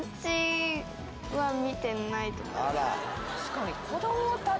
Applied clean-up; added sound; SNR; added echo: none; none; none; none.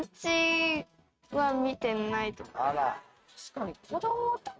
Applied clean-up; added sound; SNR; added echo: neural mask model RNNoise.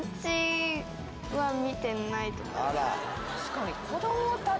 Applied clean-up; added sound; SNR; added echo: none; Acoustic guitar; 17 dB; none.